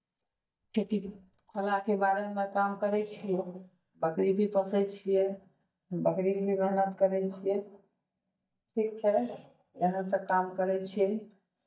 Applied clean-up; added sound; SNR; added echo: neural mask model DeepFilterNet 3.